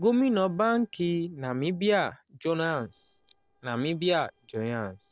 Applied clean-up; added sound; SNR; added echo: neural separator model SepFormer DNS4.